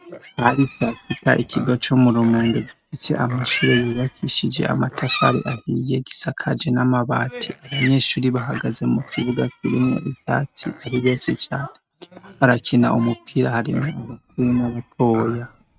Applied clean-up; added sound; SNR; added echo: neural mask model RNNoise.